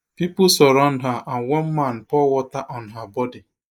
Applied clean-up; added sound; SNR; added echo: neural mask model Resemble Enhance denoiser.